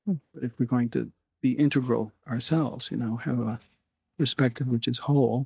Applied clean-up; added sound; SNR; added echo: neural mask model DeepFilterNet 3.